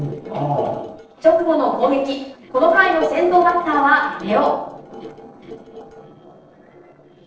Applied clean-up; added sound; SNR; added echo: neural separator model SepFormer DNS4.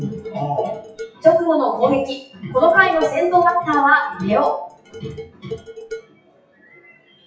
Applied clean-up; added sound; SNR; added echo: classical method WPE with log-MMSE.